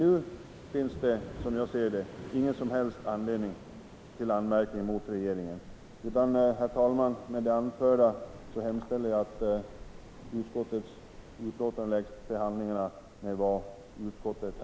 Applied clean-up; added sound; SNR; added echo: none; Waves, surf; 17 dB; none.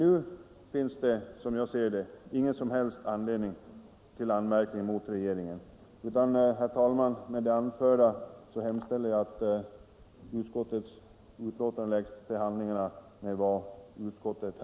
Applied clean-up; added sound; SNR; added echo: none; none; none; none.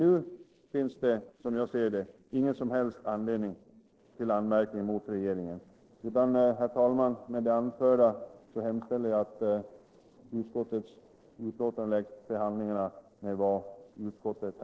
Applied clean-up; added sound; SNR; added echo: neural separator model SepFormer DNS4.